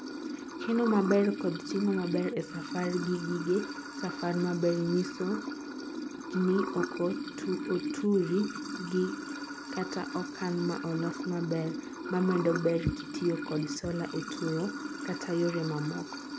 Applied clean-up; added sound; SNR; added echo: none; Sink (filling or washing) / Water; 6 dB; none.